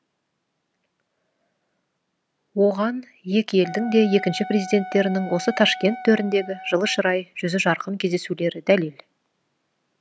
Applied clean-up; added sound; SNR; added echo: none; Wind instrument, woodwind instrument; 12 dB; none.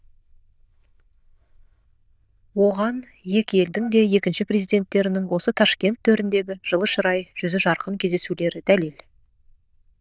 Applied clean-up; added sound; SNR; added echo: neural diffusion model UNIVERSE++.